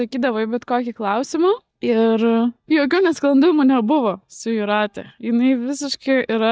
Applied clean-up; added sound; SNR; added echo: neural mask model DeepFilterNet 3.